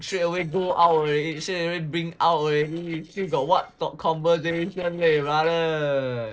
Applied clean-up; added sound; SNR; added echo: neural separator model SepFormer DNS4.